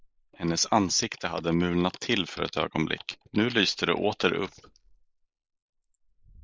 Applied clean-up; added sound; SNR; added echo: neural mask model Resemble Enhance denoiser.